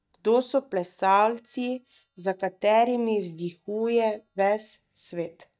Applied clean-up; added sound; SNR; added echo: neural mask model DeepFilterNet 3.